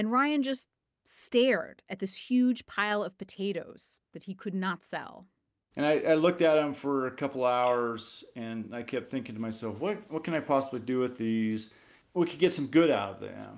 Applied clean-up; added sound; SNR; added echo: none; none; none; none.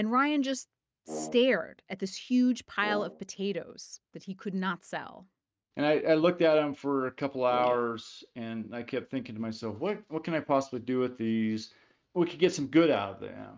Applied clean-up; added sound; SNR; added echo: neural mask model RNNoise.